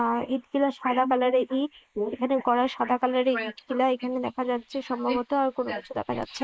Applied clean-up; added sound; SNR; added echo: neural mask model Resemble Enhance denoiser.